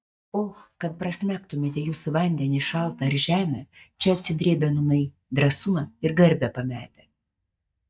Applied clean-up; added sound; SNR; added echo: neural mask model DeepFilterNet 3.